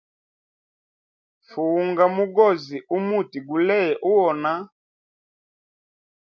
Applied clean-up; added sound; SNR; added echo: none; none; none; none.